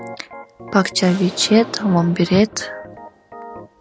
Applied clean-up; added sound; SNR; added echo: none; Organ + Explosion; 15 dB; none.